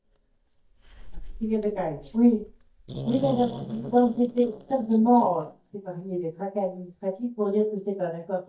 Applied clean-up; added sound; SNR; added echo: neural mask model DeepFilterNet 3.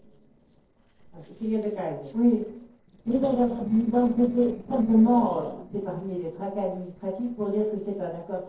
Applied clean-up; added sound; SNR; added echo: neural separator model SepFormer DNS4.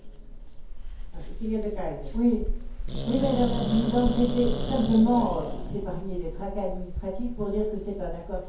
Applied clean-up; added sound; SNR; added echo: none; Growling; 3 dB; reverberation time 0.6 s.